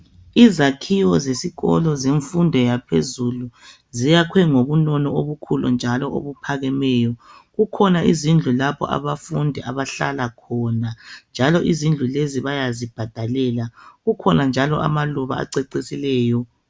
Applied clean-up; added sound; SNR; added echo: none; none; none; none.